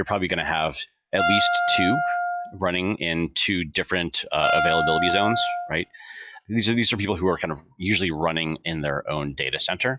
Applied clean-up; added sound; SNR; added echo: classical method log-MMSE.